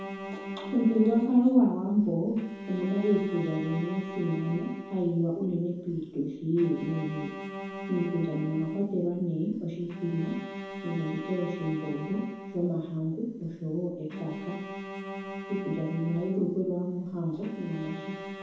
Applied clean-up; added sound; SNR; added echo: none; Bowed string instrument; 11 dB; reverberation time 0.9 s.